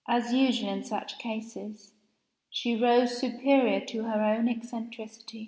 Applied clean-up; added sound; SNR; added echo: none; none; none; none.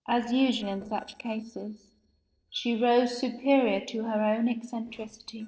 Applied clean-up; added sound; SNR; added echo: neural separator model SepFormer DNS4.